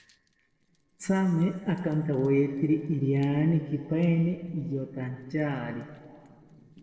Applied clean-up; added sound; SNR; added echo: neural separator model SepFormer DNS4.